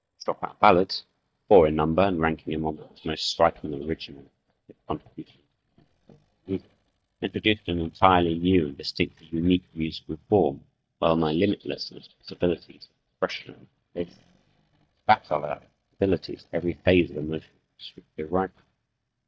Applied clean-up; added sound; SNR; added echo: neural mask model DeepFilterNet 3.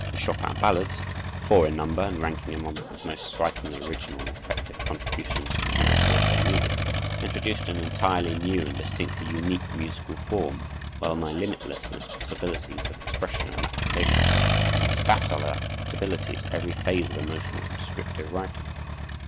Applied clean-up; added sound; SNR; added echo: none; Accelerating, revving, vroom; -2 dB; none.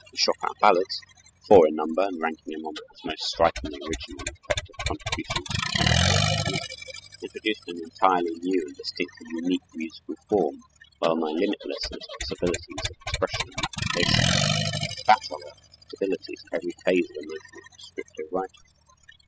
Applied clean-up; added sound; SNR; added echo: classical method spectral subtraction.